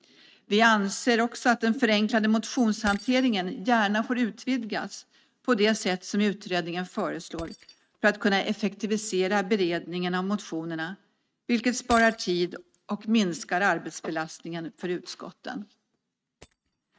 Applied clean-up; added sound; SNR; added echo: neural mask model RNNoise.